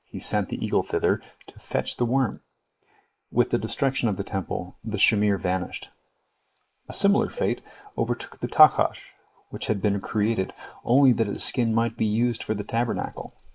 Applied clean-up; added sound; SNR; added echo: neural mask model Resemble Enhance denoiser.